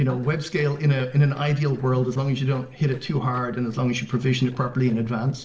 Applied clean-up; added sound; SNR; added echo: neural separator model SepFormer DNS4.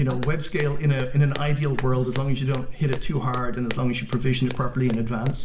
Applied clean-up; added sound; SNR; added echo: none; Walk, footsteps; 5 dB; reverberation time 1.5 s.